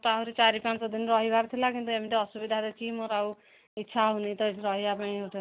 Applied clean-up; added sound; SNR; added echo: none; none; none; none.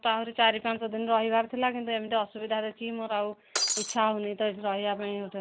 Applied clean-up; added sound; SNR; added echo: none; Shatter; 0 dB; none.